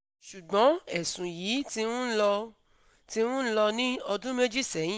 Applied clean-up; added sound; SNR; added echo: none; none; none; none.